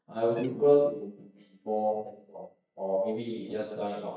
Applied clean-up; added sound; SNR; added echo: neural mask model DeepFilterNet 3.